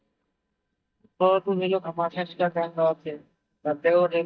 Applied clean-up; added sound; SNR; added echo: neural mask model DeepFilterNet 3.